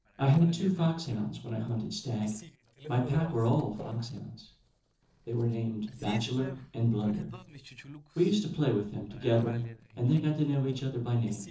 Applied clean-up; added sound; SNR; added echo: neural separator model SepFormer DNS4.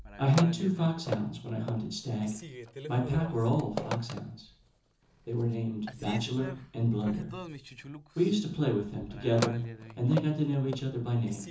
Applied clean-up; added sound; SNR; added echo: none; Telephone; 11 dB; reverberation time 0.6 s.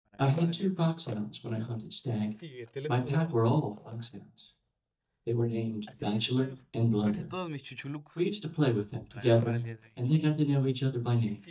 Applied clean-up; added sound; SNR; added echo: neural mask model DeepFilterNet 3.